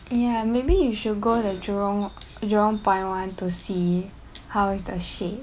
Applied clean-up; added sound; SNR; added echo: none; none; none; none.